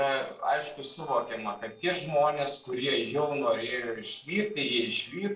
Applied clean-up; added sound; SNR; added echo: neural separator model SepFormer DNS4.